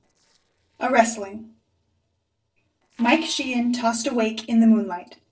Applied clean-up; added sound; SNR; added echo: neural separator model SepFormer DNS4.